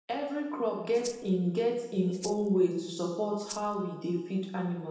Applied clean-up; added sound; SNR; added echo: none; Rattle (instrument); 15 dB; reverberation time 0.9 s.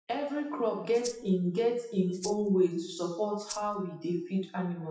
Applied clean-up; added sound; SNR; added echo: classical method WPE with log-MMSE.